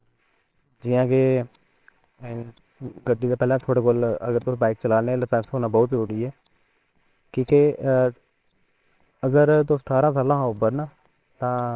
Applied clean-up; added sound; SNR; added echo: neural separator model SepFormer WHAMR!.